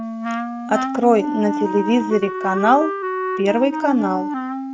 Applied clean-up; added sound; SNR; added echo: neural mask model RNNoise.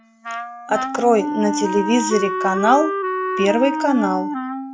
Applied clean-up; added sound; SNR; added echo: classical method log-MMSE.